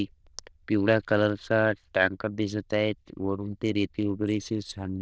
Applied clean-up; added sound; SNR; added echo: neural diffusion model UNIVERSE++.